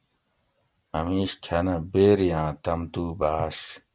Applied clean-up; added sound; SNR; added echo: none; none; none; none.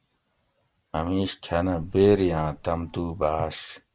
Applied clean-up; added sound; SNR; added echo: none; Bird; 18 dB; none.